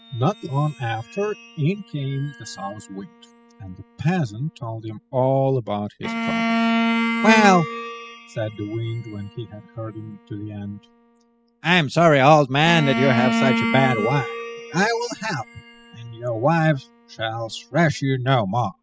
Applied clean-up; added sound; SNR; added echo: classical method spectral subtraction.